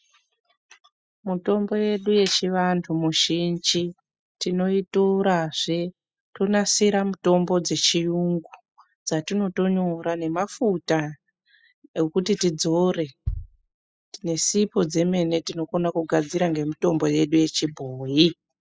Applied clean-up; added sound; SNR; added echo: classical method spectral subtraction.